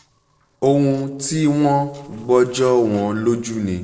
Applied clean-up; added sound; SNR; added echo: neural separator model SepFormer DNS4.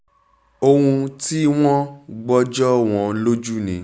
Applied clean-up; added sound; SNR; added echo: none; none; none; none.